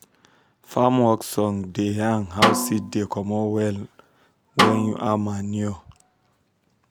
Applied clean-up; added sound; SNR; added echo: none; Snare drum; 2 dB; none.